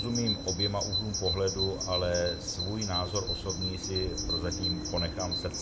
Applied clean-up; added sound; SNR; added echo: none; Bird vocalization, bird call, bird song; 1 dB; reverberation time 0.2 s.